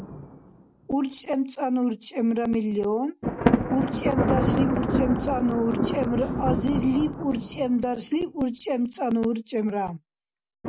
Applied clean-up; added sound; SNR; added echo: none; Thunder; 3 dB; none.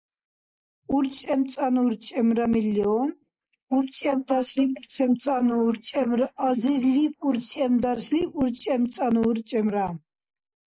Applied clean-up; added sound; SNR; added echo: neural mask model Resemble Enhance denoiser.